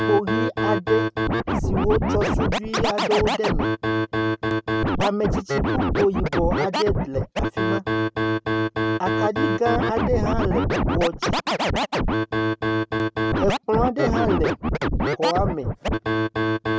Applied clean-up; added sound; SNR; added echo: none; Scratching (performance technique); -4 dB; none.